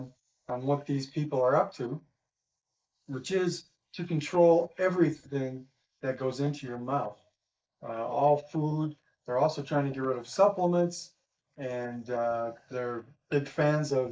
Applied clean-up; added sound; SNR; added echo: neural mask model Resemble Enhance denoiser.